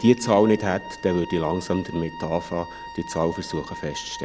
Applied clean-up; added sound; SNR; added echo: none; Wind instrument, woodwind instrument; 14 dB; none.